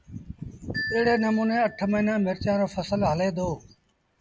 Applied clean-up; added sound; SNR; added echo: none; Marimba, xylophone; 14 dB; none.